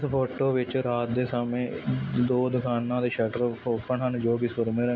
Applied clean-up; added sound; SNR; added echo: none; none; none; none.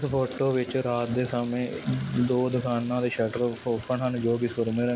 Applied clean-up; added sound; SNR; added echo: none; Water tap, faucet; 18 dB; none.